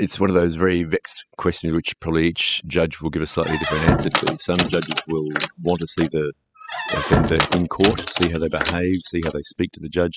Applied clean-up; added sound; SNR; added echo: classical method spectral subtraction.